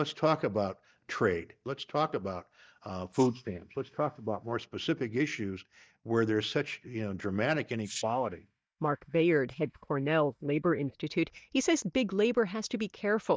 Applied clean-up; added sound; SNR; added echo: neural mask model DeepFilterNet 3.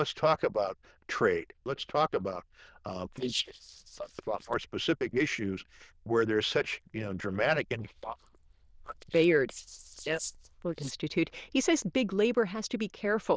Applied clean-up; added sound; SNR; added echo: neural diffusion model UNIVERSE++.